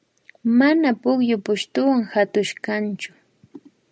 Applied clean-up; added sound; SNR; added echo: none; none; none; none.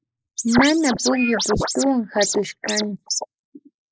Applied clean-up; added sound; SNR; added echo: neural mask model Resemble Enhance denoiser.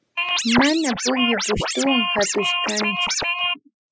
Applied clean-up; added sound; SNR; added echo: classical method Wiener filter.